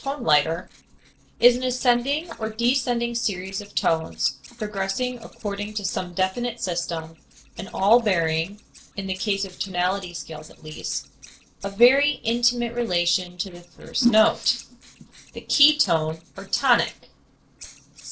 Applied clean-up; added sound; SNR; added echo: neural separator model SepFormer DNS4.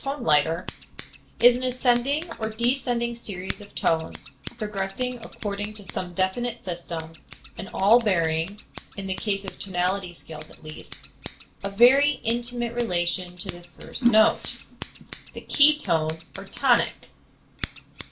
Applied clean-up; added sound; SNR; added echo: none; Scissors; 7 dB; reverberation time 0.3 s.